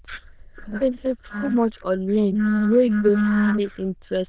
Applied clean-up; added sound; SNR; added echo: neural diffusion model UNIVERSE++.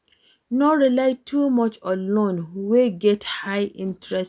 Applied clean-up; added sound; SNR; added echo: none; none; none; none.